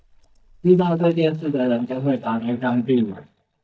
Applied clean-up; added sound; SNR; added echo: neural mask model DeepFilterNet 3.